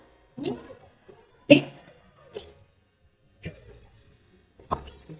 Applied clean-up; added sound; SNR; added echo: neural mask model DeepFilterNet 3.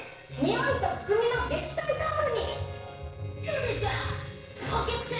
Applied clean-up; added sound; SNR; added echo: neural separator model SepFormer DNS4.